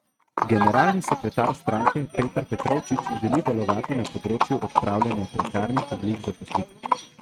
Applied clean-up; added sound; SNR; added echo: neural mask model RNNoise.